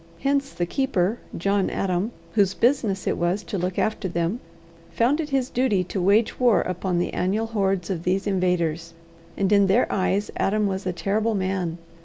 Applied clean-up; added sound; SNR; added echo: none; none; none; none.